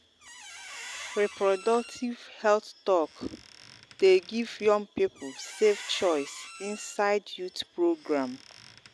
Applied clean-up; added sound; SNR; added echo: none; Squeak; 18 dB; none.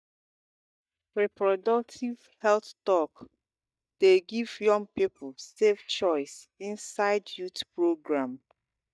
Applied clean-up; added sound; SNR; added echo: neural mask model DeepFilterNet 3.